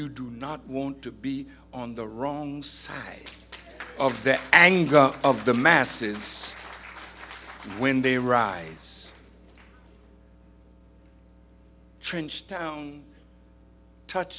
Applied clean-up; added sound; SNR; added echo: none; none; none; none.